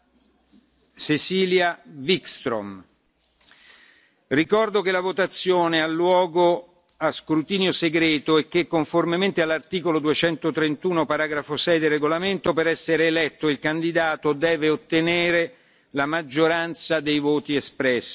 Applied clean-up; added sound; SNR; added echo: none; none; none; none.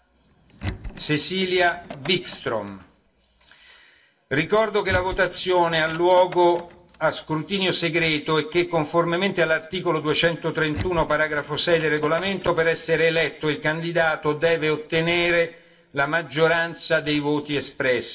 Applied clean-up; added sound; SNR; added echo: none; Door; 16 dB; reverberation time 0.6 s.